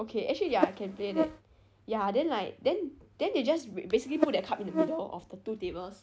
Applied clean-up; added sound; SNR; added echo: none; Buzz; 0 dB; none.